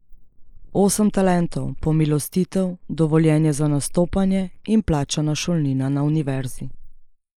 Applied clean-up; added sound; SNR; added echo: neural mask model Resemble Enhance denoiser.